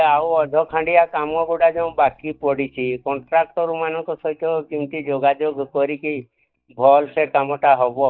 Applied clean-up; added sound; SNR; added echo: neural mask model DeepFilterNet 3.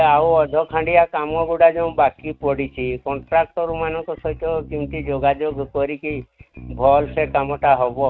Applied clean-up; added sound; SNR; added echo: neural mask model RNNoise.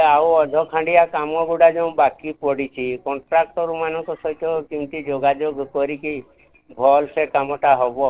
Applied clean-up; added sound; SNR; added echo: neural separator model SepFormer DNS4.